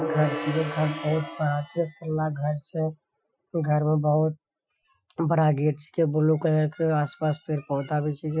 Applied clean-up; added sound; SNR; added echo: classical method Wiener filter.